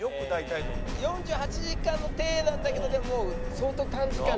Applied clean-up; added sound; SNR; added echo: none; Subway, metro, underground; 2 dB; none.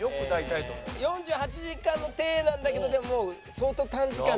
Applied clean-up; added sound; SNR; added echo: none; none; none; none.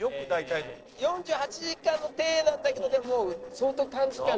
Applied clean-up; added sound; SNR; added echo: neural separator model SepFormer DNS4.